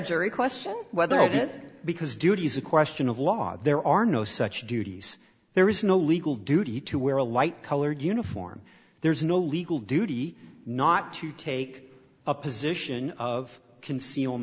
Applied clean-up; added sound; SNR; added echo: none; none; none; none.